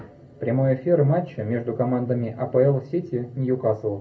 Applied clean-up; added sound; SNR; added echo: none; none; none; reverberation time 0.3 s.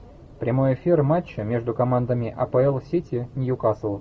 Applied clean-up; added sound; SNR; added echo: none; none; none; none.